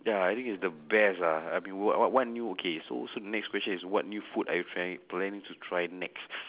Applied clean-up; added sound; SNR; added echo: none; none; none; none.